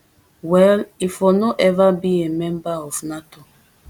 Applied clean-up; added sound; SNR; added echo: none; none; none; none.